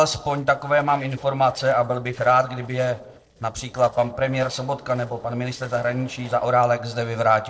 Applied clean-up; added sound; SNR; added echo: neural separator model SepFormer DNS4.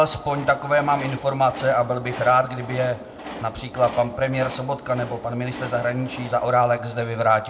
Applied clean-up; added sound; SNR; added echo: none; Train; 15 dB; reverberation time 0.4 s.